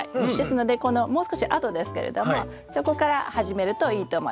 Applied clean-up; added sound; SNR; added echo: none; none; none; none.